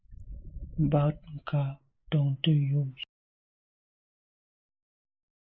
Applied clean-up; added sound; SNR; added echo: neural mask model Resemble Enhance denoiser.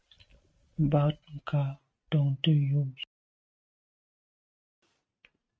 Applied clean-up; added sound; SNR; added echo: neural mask model RNNoise.